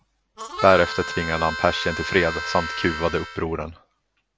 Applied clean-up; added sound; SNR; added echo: none; Harmonica; 7 dB; none.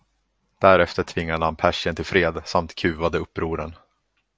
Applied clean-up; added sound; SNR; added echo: none; none; none; none.